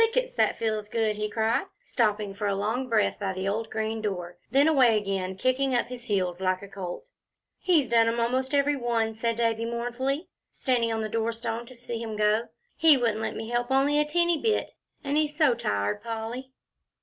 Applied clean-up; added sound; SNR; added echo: none; none; none; none.